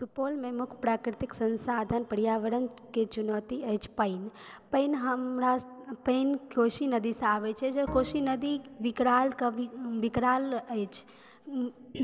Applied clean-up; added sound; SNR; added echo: none; Bowed string instrument; 13 dB; none.